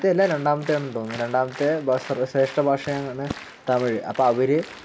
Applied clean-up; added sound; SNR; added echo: none; Applause; 18 dB; reverberation time 1.1 s.